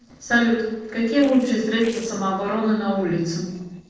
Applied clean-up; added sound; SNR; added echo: neural separator model SepFormer DNS4.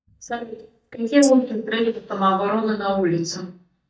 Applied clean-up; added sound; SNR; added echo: neural mask model DeepFilterNet 3.